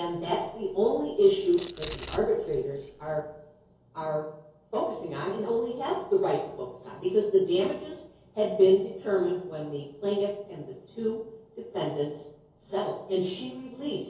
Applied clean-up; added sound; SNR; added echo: none; Domestic sounds, home sounds; 17 dB; reverberation time 2.4 s.